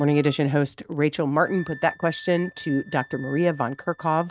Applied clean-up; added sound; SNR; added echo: neural mask model RNNoise.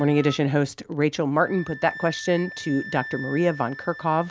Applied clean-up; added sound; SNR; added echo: none; Wind instrument, woodwind instrument; 15 dB; none.